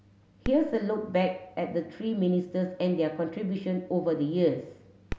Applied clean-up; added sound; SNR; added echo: none; Fireworks; 17 dB; none.